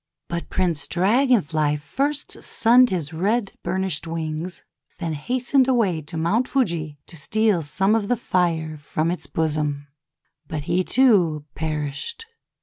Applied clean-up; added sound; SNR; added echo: none; none; none; none.